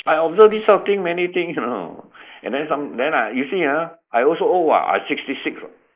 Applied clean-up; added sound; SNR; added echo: neural mask model Resemble Enhance denoiser.